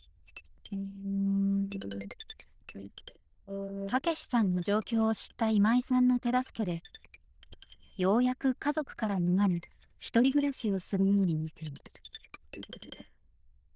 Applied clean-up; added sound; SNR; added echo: neural diffusion model UNIVERSE++.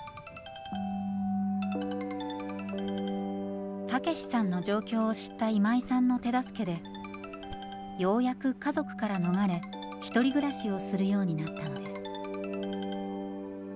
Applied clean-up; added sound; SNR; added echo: none; Ringtone; 15 dB; none.